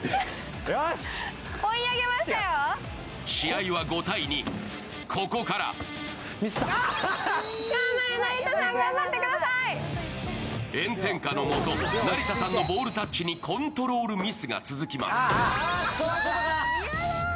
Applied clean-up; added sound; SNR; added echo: none; none; none; none.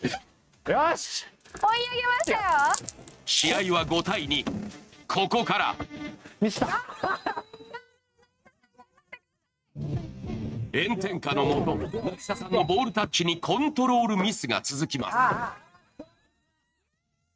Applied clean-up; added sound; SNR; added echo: neural mask model RNNoise.